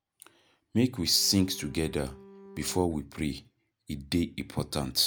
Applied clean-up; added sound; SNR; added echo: none; Bowed string instrument; 19 dB; none.